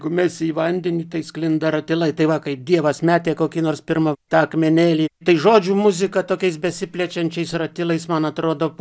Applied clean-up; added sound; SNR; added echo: none; none; none; none.